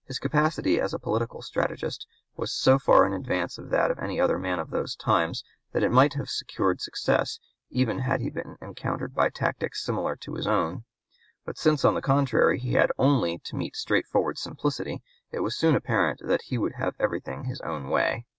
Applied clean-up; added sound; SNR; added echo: none; none; none; none.